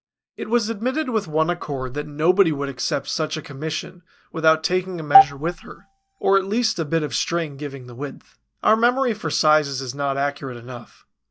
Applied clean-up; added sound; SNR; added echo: neural mask model DeepFilterNet 3.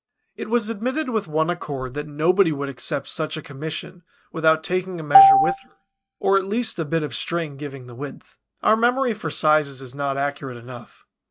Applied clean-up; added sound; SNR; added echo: neural mask model RNNoise.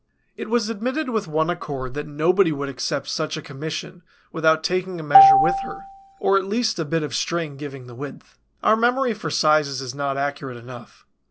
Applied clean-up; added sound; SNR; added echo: none; Marimba, xylophone; -5 dB; none.